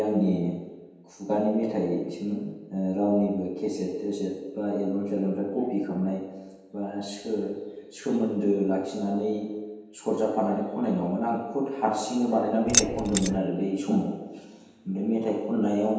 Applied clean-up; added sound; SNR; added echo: none; Keys jangling; -1 dB; reverberation time 1.2 s.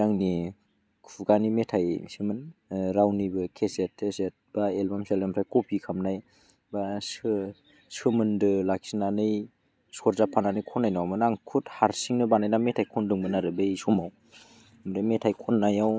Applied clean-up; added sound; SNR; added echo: none; none; none; none.